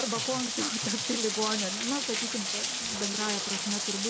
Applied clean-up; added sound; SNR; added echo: none; Rain; -2 dB; none.